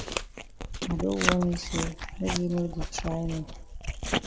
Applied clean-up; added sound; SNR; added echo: none; Chewing, mastication; 1 dB; none.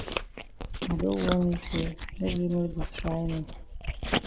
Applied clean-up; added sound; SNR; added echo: neural mask model Resemble Enhance denoiser.